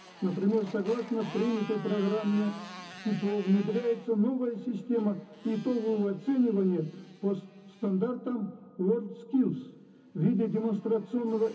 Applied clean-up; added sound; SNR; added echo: none; Motorcycle; 20 dB; reverberation time 0.3 s.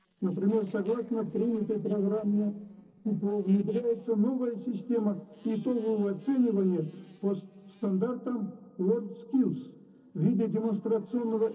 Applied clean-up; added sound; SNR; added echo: neural separator model SepFormer DNS4.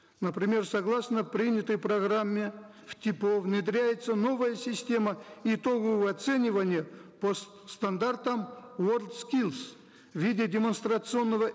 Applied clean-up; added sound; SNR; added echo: none; none; none; none.